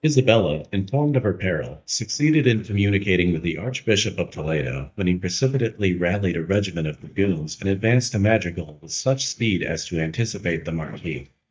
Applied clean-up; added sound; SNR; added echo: neural mask model DeepFilterNet 3.